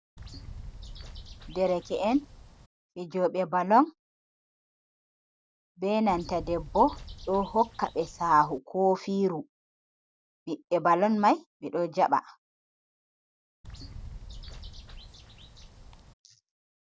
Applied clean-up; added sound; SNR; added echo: none; Bird; 14 dB; none.